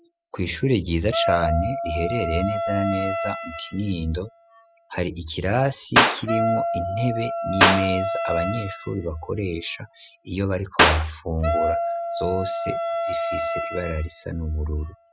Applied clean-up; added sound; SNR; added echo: classical method spectral subtraction.